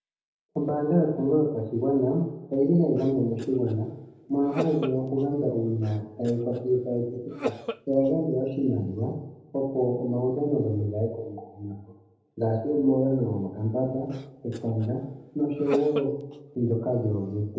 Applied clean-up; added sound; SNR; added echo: none; Cough; 12 dB; reverberation time 0.8 s.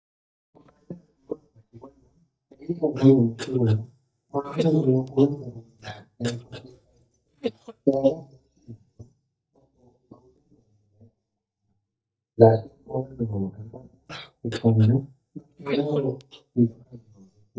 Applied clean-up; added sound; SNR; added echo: neural mask model DeepFilterNet 3.